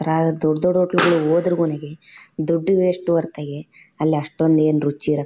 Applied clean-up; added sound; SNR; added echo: none; Explosion; 13 dB; none.